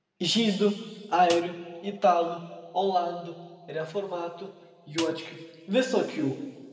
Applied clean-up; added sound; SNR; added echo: none; Snare drum; 16 dB; reverberation time 1.6 s.